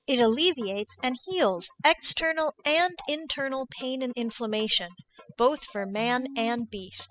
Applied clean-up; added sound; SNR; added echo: classical method spectral subtraction.